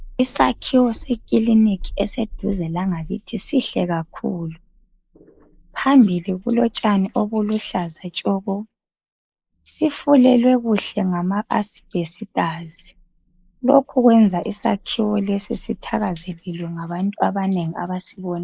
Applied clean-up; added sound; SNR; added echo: neural mask model Resemble Enhance denoiser.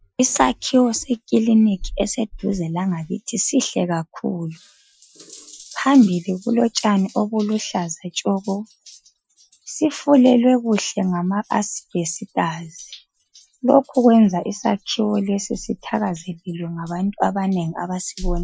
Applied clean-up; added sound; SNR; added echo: classical method Wiener filter.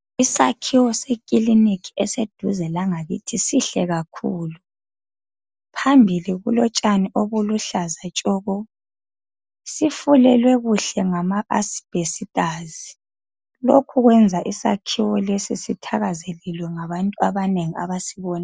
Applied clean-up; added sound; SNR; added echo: none; none; none; none.